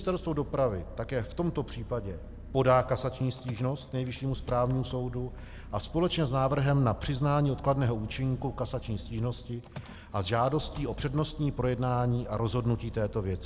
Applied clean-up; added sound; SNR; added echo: none; Engine; 13 dB; none.